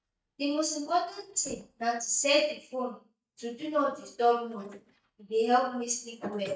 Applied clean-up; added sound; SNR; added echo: neural mask model DeepFilterNet 3.